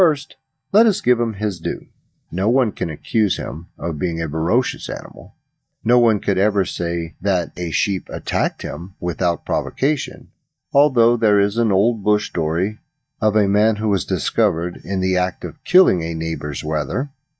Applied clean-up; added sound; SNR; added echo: neural mask model DeepFilterNet 3.